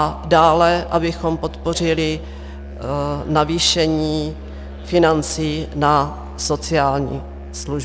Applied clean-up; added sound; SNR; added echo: none; Musical instrument; 13 dB; none.